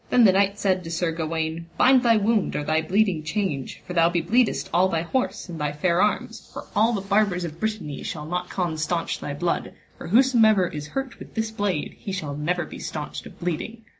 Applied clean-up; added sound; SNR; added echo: none; none; none; none.